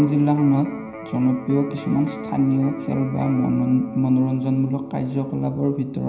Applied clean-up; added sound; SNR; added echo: none; Electric guitar; 14 dB; reverberation time 0.9 s.